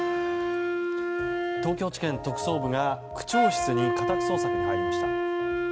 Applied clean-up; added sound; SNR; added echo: none; Wind instrument, woodwind instrument; -4 dB; none.